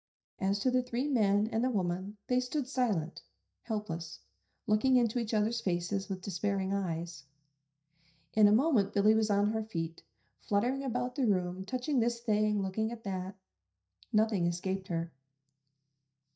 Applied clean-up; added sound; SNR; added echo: neural mask model DeepFilterNet 3.